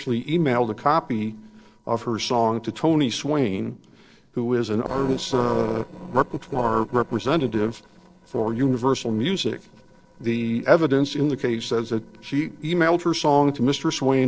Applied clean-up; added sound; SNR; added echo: neural separator model SepFormer DNS4.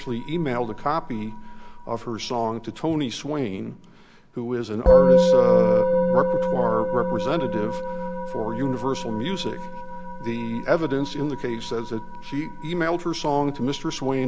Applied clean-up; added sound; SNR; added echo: none; Musical instrument; -2 dB; none.